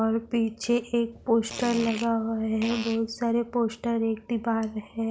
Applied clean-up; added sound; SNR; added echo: none; Fart; 13 dB; none.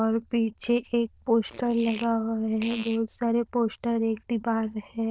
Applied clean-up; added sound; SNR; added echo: neural diffusion model UNIVERSE++.